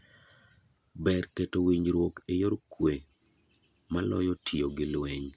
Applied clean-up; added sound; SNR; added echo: none; none; none; none.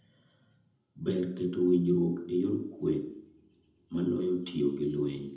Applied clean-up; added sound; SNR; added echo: none; none; none; reverberation time 0.8 s.